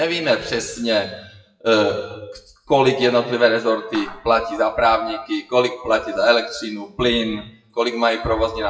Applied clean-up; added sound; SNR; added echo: classical method WPE with log-MMSE.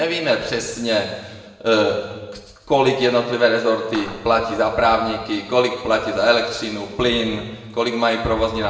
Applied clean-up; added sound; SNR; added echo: none; Clapping; 18 dB; reverberation time 1.2 s.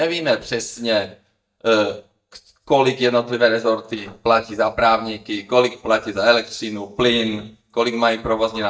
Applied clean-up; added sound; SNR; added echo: neural mask model DeepFilterNet 3.